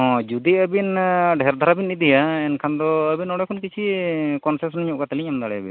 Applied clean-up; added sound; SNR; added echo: none; none; none; none.